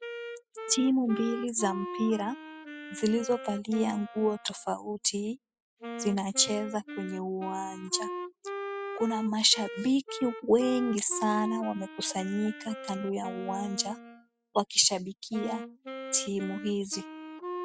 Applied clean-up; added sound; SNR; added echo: classical method spectral subtraction.